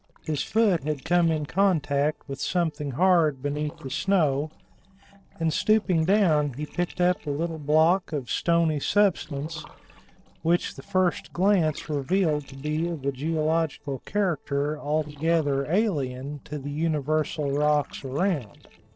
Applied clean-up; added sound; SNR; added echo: neural separator model SepFormer DNS4.